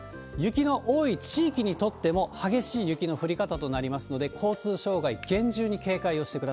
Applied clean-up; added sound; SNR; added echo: none; Finger snapping; 20 dB; none.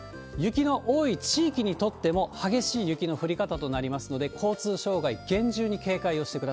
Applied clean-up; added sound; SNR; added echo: none; none; none; none.